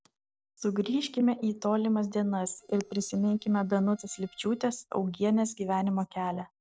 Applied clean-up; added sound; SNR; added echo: neural separator model SepFormer DNS4.